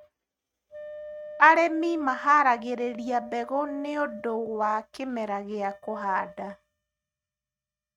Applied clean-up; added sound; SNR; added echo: neural mask model RNNoise.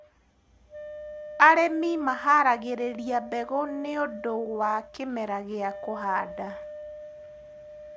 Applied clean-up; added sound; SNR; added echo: none; Wind instrument, woodwind instrument; 14 dB; none.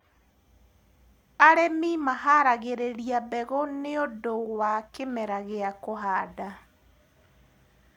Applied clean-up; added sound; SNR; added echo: none; none; none; none.